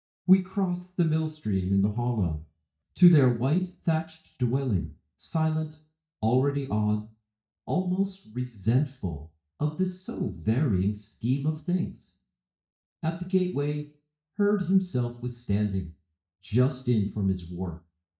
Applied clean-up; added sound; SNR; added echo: neural mask model DeepFilterNet 3.